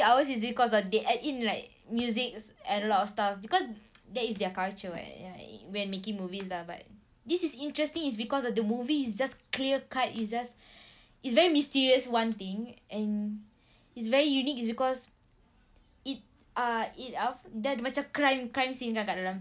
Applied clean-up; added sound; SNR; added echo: none; none; none; none.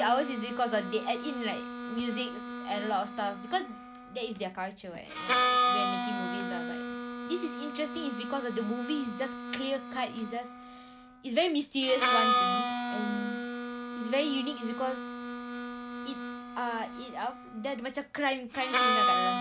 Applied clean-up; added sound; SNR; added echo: none; Harmonica; -1 dB; none.